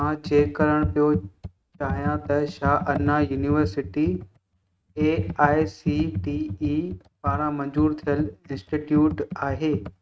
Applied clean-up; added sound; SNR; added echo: neural mask model RNNoise.